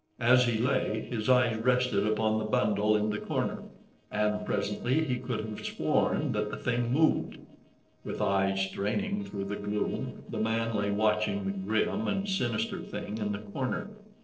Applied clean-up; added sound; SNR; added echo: neural separator model SepFormer DNS4.